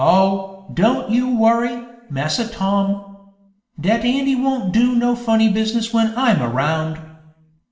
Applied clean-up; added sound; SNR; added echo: none; none; none; reverberation time 0.9 s.